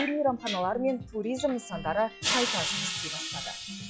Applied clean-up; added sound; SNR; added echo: classical method log-MMSE.